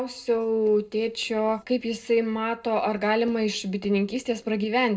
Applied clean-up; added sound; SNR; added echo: neural separator model SepFormer DNS4.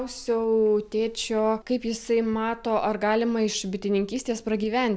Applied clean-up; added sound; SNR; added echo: none; none; none; none.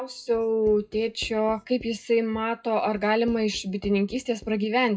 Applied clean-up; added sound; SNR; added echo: classical method WPE with log-MMSE.